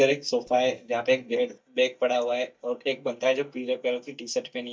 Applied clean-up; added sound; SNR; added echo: neural mask model DeepFilterNet 3.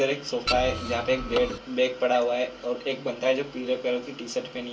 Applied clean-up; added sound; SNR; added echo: none; Printer; 5 dB; reverberation time 0.2 s.